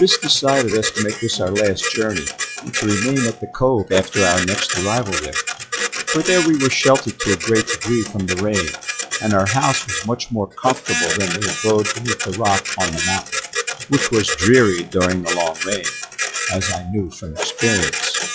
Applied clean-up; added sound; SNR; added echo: classical method log-MMSE.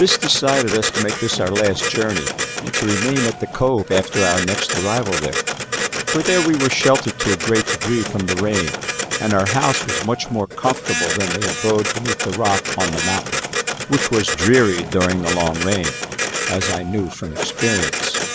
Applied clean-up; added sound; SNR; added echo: none; Printer; 3 dB; none.